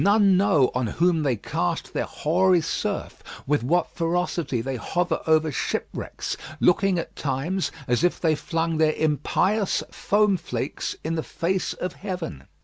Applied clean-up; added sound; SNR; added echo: none; none; none; none.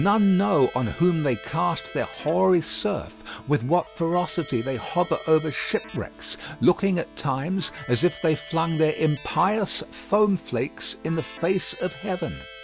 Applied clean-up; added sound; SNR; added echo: none; Keyboard (musical); 17 dB; none.